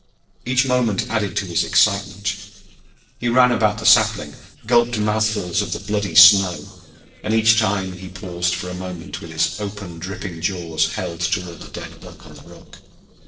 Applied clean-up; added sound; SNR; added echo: neural separator model SepFormer DNS4.